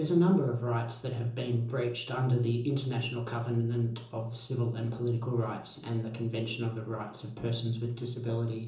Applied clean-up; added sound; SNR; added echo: none; none; none; reverberation time 0.6 s.